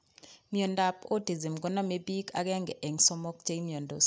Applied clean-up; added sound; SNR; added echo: none; none; none; none.